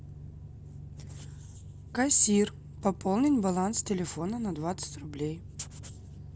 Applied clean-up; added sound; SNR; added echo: none; none; none; none.